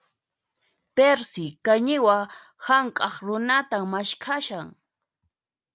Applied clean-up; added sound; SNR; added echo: none; none; none; none.